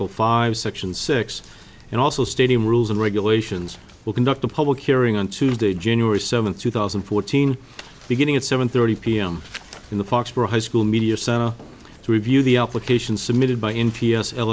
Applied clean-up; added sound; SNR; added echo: none; none; none; none.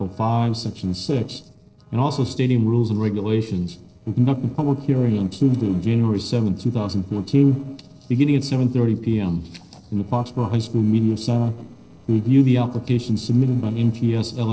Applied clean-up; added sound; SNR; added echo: neural separator model SepFormer DNS4.